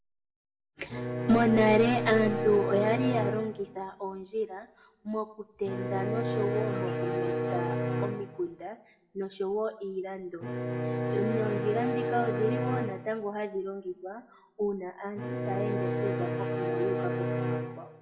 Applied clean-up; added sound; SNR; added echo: none; Bowed string instrument; 2 dB; reverberation time 0.5 s.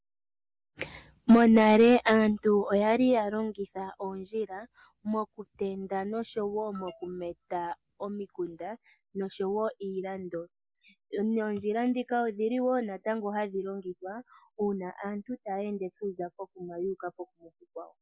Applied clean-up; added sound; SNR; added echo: none; none; none; none.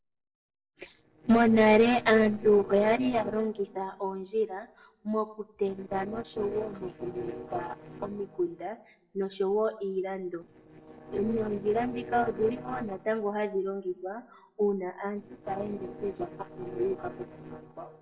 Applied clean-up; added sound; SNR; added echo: neural separator model SepFormer DNS4.